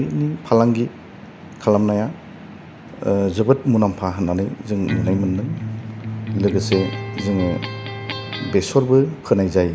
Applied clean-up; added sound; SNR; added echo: none; Electric guitar; 7 dB; none.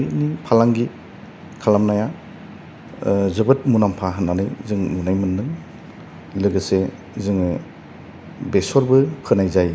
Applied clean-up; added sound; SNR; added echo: none; none; none; none.